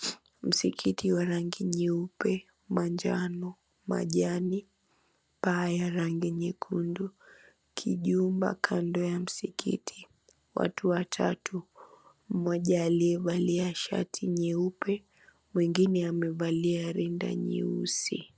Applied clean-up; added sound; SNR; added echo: none; none; none; none.